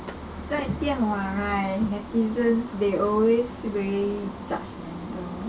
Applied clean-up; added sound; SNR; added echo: none; none; none; none.